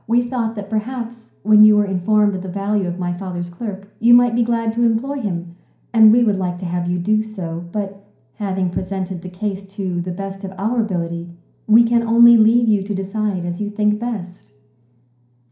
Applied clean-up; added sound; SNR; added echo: none; none; none; reverberation time 0.5 s.